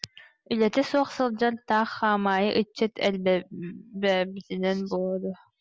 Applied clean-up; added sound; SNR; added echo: none; none; none; none.